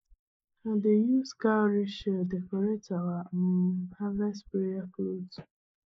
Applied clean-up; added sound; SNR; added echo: neural mask model Resemble Enhance denoiser.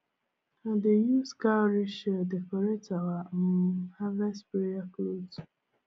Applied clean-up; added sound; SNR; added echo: none; none; none; none.